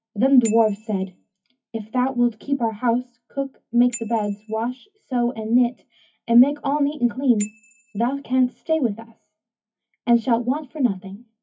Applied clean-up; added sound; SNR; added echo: classical method WPE with log-MMSE.